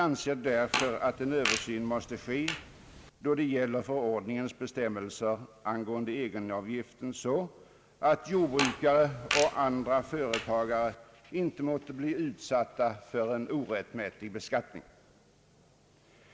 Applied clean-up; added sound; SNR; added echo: none; Fart; 6 dB; none.